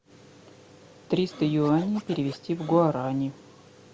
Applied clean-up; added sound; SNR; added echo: none; Scratching (performance technique); 18 dB; none.